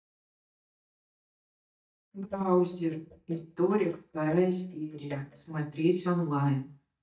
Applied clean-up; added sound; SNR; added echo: neural mask model DeepFilterNet 3.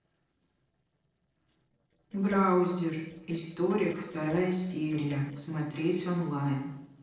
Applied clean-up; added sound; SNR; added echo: neural separator model SepFormer DNS4.